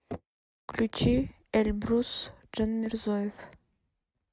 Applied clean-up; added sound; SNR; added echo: neural mask model RNNoise.